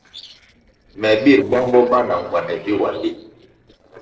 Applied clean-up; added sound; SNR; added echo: neural separator model SepFormer DNS4.